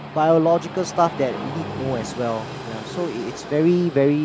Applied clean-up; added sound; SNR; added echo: none; Train; 11 dB; none.